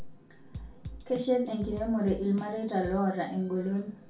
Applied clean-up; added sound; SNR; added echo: none; Drum / Drum kit; 13 dB; reverberation time 0.3 s.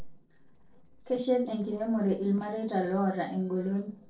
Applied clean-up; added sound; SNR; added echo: neural separator model SepFormer DNS4.